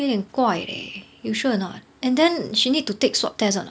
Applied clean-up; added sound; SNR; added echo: none; none; none; none.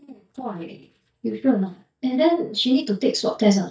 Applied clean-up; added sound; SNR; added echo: neural mask model DeepFilterNet 3.